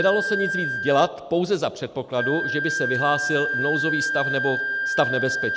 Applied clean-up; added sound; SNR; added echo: none; Wind instrument, woodwind instrument; 2 dB; none.